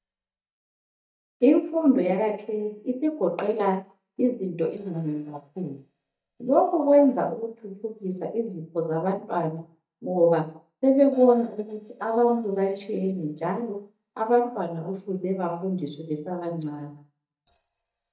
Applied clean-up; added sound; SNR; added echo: neural mask model DeepFilterNet 3.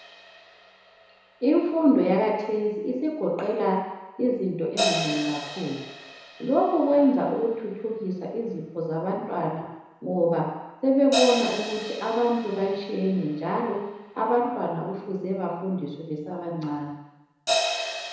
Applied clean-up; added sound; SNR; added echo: none; Crash cymbal; 9 dB; reverberation time 1.0 s.